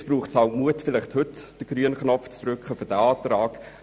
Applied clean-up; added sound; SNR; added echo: none; none; none; none.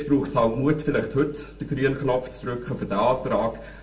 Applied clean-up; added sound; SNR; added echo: none; none; none; reverberation time 0.3 s.